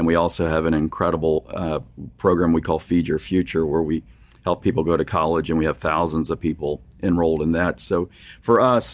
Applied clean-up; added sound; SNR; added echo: none; none; none; none.